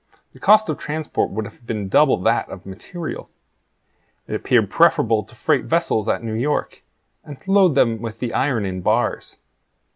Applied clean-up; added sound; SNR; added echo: none; none; none; none.